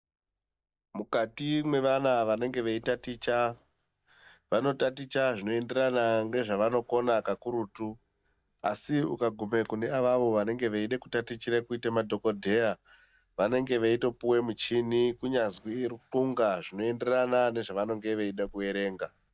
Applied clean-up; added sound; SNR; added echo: neural mask model DeepFilterNet 3.